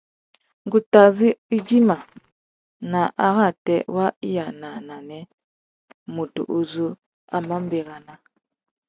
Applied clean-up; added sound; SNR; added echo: neural mask model RNNoise.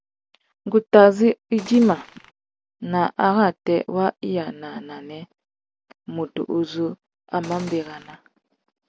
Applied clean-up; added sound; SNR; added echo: none; Gunshot, gunfire; 19 dB; none.